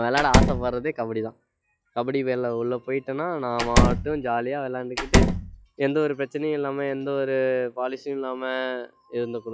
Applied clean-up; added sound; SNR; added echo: classical method log-MMSE.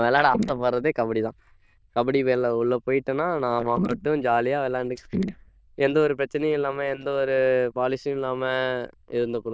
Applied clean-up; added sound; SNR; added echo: neural diffusion model UNIVERSE++.